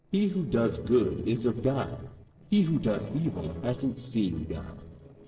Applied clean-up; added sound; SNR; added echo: neural separator model SepFormer DNS4.